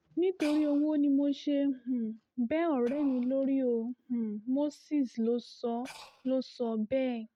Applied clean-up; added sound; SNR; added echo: neural mask model RNNoise.